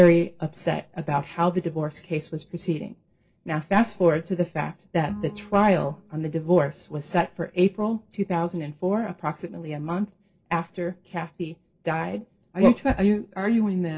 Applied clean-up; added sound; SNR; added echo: neural separator model SepFormer DNS4.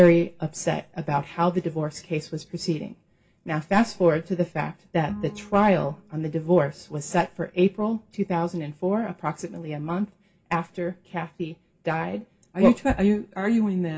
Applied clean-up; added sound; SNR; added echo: none; Bowed string instrument; 19 dB; reverberation time 0.2 s.